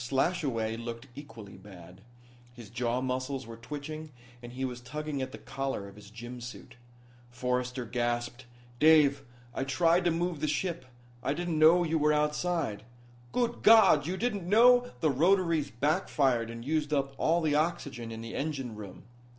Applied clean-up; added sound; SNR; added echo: none; none; none; none.